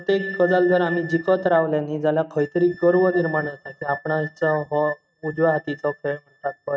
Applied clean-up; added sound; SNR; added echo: neural mask model RNNoise.